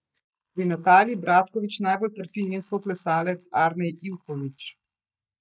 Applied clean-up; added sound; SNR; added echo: neural mask model DeepFilterNet 3.